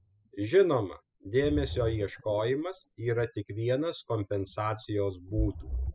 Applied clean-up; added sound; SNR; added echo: classical method spectral subtraction.